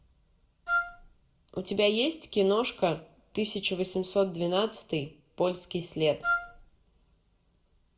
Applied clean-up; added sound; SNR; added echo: none; Wind instrument, woodwind instrument; 1 dB; reverberation time 0.4 s.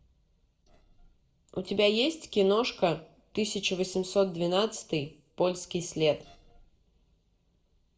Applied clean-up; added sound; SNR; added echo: neural separator model SepFormer DNS4.